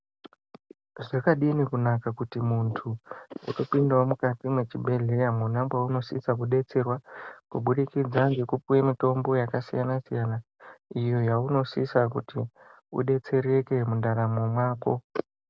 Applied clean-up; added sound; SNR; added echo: none; none; none; none.